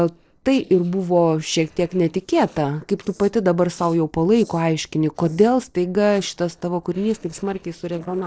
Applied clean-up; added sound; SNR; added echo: neural separator model SepFormer DNS4.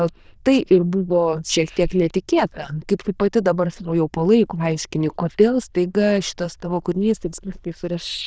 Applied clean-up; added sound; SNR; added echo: neural diffusion model UNIVERSE++.